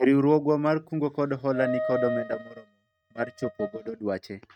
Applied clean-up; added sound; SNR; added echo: neural mask model RNNoise.